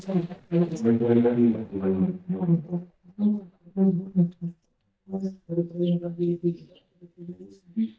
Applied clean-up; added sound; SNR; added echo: neural mask model DeepFilterNet 3.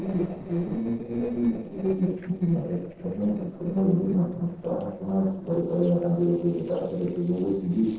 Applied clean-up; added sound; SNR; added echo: neural separator model SepFormer DNS4.